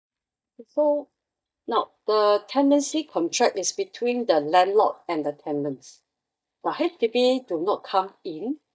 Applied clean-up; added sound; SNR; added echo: neural mask model DeepFilterNet 3.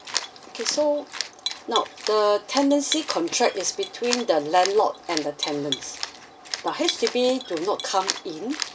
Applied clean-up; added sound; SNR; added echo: none; Cat; 8 dB; reverberation time 0.2 s.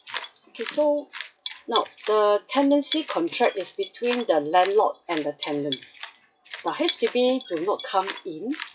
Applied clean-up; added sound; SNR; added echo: classical method WPE with log-MMSE.